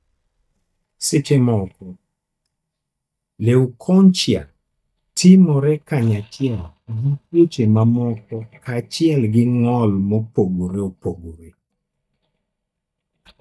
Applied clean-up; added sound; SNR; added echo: neural mask model DeepFilterNet 3.